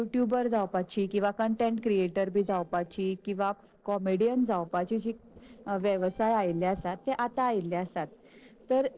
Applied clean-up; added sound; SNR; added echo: neural separator model SepFormer DNS4.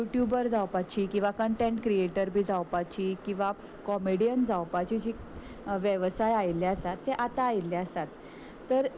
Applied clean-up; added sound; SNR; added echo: none; none; none; none.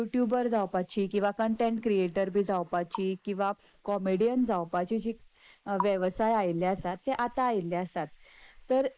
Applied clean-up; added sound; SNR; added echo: neural mask model Resemble Enhance denoiser.